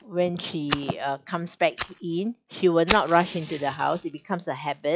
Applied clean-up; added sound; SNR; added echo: classical method log-MMSE.